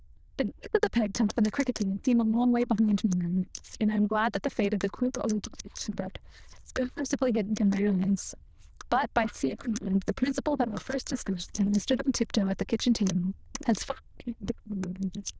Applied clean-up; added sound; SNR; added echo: neural diffusion model UNIVERSE++.